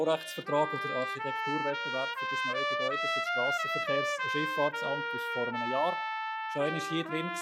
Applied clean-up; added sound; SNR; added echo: classical method log-MMSE.